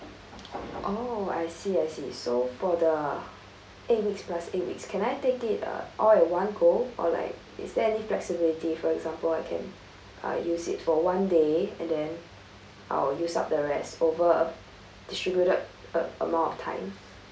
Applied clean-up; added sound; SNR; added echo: none; none; none; none.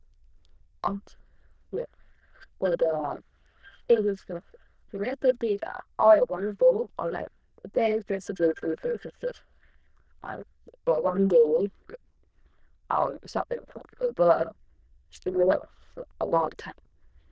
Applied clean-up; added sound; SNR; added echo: neural diffusion model UNIVERSE++.